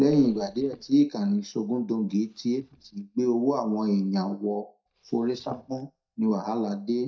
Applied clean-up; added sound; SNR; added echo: neural mask model DeepFilterNet 3.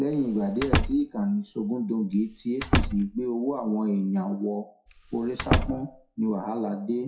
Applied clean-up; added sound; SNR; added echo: classical method WPE with log-MMSE.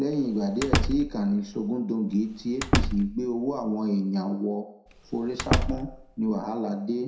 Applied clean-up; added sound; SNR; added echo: none; Slam; 2 dB; reverberation time 0.5 s.